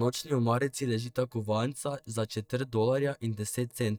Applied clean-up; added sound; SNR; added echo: neural mask model DeepFilterNet 3.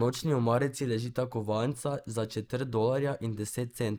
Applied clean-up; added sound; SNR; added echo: neural mask model Resemble Enhance denoiser.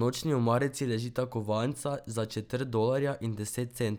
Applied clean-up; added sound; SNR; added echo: none; none; none; none.